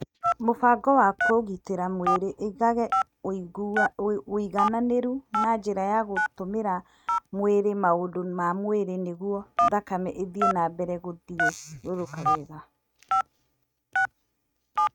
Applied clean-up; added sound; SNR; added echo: neural mask model RNNoise.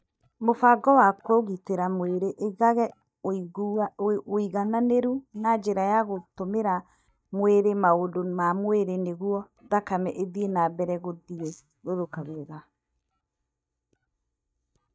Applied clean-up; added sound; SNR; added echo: neural mask model DeepFilterNet 3.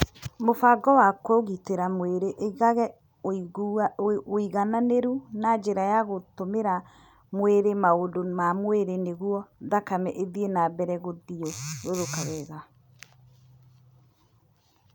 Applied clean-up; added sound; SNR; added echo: none; none; none; none.